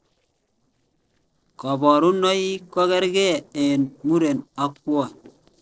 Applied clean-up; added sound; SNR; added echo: neural separator model SepFormer DNS4.